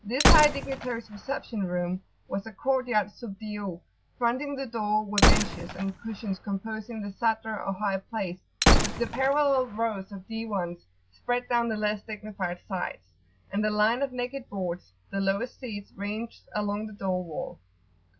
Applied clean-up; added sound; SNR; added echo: none; Gunshot, gunfire; -1 dB; none.